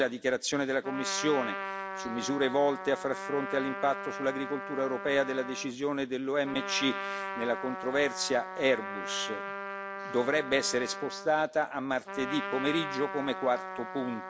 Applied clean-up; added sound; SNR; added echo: none; Trumpet; 7 dB; none.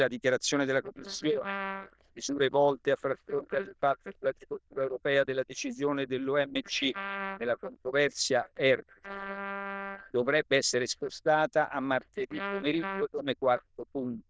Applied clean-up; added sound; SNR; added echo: neural diffusion model UNIVERSE++.